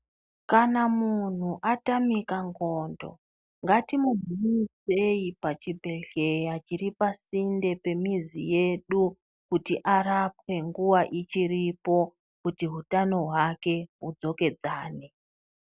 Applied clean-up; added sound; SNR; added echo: none; none; none; none.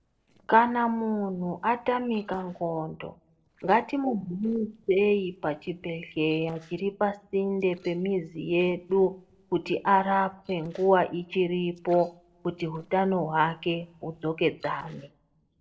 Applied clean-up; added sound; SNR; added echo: neural separator model SepFormer DNS4.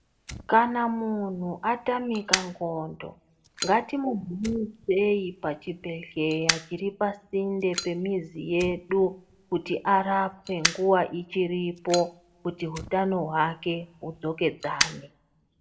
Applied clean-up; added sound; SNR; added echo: none; Fire; 9 dB; reverberation time 0.3 s.